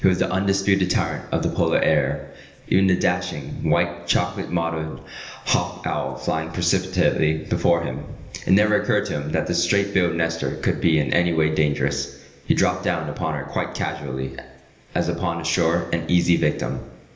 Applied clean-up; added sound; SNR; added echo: none; none; none; reverberation time 1.4 s.